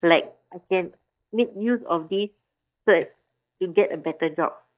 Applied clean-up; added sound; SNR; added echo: neural mask model DeepFilterNet 3.